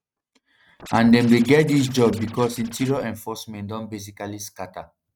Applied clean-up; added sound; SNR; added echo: neural mask model RNNoise.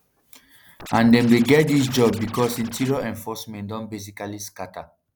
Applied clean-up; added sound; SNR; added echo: none; Scratching (performance technique); 16 dB; none.